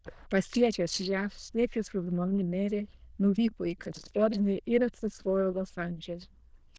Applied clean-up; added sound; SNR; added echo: neural diffusion model UNIVERSE++.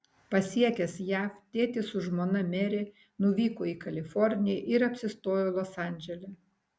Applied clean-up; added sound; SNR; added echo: none; none; none; none.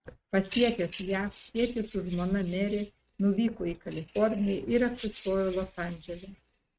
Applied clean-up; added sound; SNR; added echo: neural mask model RNNoise.